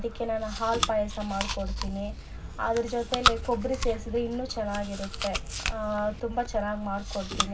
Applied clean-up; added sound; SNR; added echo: none; Chewing, mastication; 2 dB; reverberation time 0.4 s.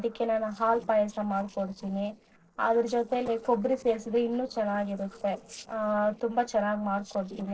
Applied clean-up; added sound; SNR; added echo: neural separator model SepFormer DNS4.